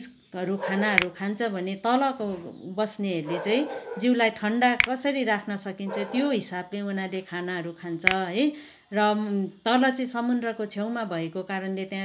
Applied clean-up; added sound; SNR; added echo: none; Finger snapping; 7 dB; none.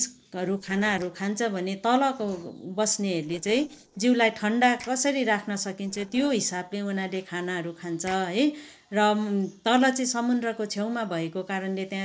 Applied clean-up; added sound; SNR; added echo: neural separator model SepFormer DNS4.